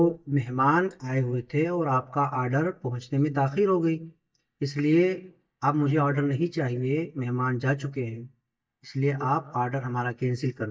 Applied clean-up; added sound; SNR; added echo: neural mask model DeepFilterNet 3.